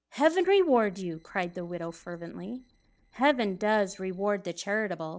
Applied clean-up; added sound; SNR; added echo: neural separator model SepFormer DNS4.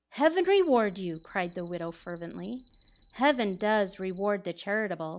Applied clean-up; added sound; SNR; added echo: none; Alarm; 10 dB; none.